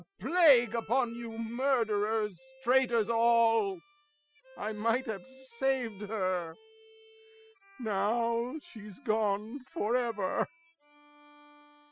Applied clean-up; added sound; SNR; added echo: classical method spectral subtraction.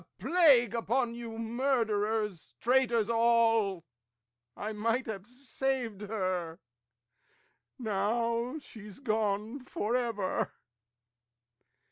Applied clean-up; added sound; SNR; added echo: none; none; none; none.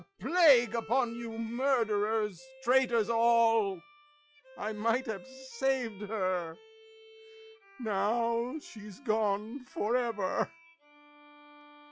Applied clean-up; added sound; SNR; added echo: classical method log-MMSE.